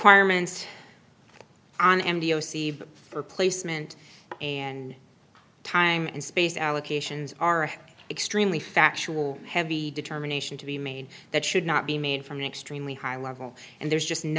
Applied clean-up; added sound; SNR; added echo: none; none; none; none.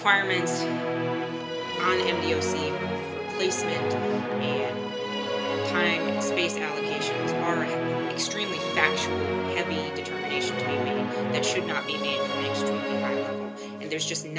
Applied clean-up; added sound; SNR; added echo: none; Musical instrument; -3 dB; reverberation time 0.2 s.